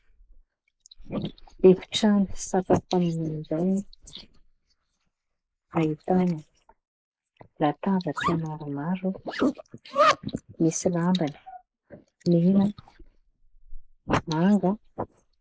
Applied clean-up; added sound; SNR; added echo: neural mask model Resemble Enhance denoiser.